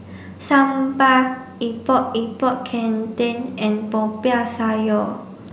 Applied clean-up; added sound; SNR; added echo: none; none; none; none.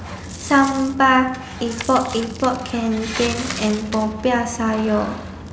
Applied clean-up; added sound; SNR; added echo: none; Coin (dropping) + Truck; 12 dB; none.